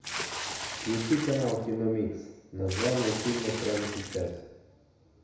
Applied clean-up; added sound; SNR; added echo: none; Water / Splash, splatter; 6 dB; reverberation time 0.9 s.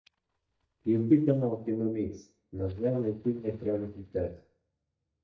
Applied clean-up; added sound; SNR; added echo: neural mask model DeepFilterNet 3.